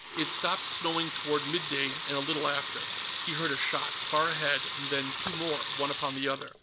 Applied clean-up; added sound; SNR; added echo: none; Sink (filling or washing) / Water tap, faucet / Liquid; -1 dB; none.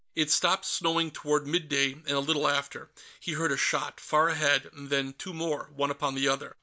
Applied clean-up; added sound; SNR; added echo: none; none; none; none.